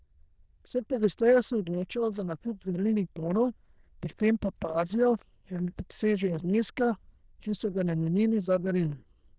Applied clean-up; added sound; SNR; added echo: neural diffusion model UNIVERSE++.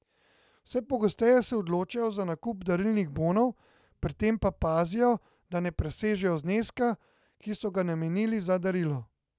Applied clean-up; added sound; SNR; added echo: none; none; none; none.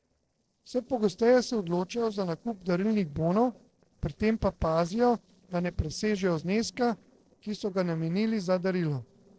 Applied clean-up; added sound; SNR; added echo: neural separator model SepFormer DNS4.